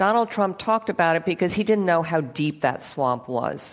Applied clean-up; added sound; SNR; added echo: none; none; none; none.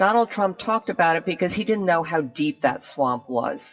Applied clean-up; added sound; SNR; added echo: classical method WPE with log-MMSE.